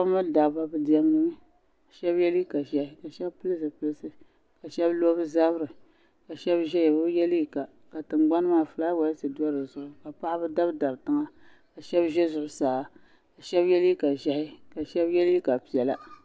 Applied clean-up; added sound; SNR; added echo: none; none; none; none.